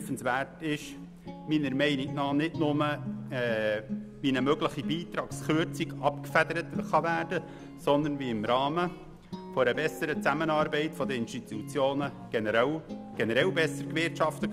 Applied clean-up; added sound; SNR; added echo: none; Guitar; 10 dB; none.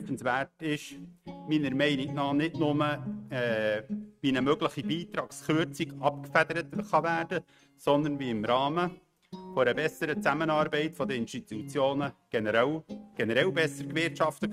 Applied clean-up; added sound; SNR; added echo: neural mask model RNNoise.